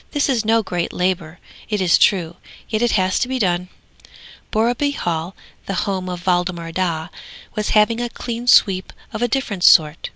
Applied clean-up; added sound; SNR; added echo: none; none; none; none.